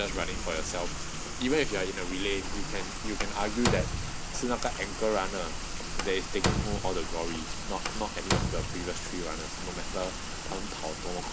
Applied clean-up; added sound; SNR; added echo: none; Slam + Rain; -1 dB; none.